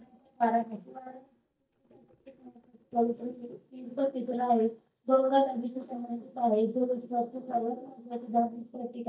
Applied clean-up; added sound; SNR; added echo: neural mask model DeepFilterNet 3.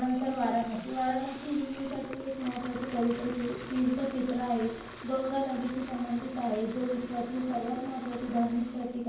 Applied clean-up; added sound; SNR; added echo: none; Fill (with liquid) / Water tap, faucet; 13 dB; reverberation time 0.9 s.